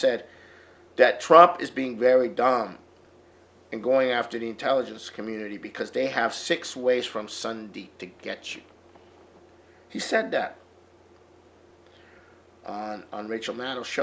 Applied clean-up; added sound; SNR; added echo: none; none; none; none.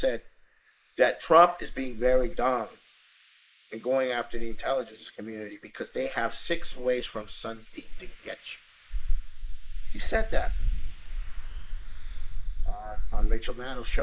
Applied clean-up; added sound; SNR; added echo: neural mask model Resemble Enhance denoiser.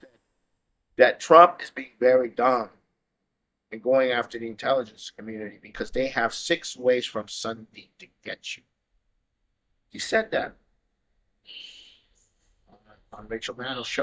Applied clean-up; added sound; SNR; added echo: neural mask model DeepFilterNet 3.